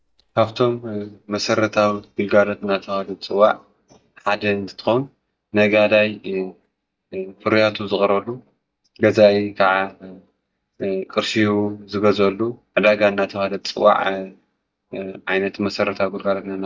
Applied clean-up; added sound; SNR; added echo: neural mask model DeepFilterNet 3.